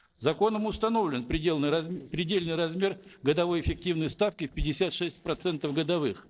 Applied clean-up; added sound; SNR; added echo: neural separator model SepFormer DNS4.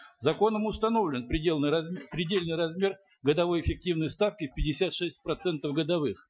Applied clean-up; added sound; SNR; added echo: classical method Wiener filter.